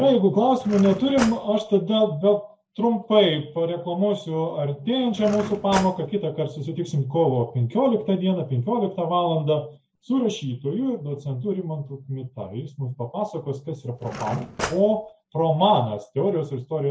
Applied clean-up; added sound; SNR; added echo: none; Cutlery, silverware / Drawer open or close; 10 dB; none.